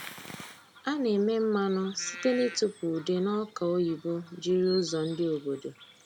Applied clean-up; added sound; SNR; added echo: none; Bird vocalization, bird call, bird song; 17 dB; none.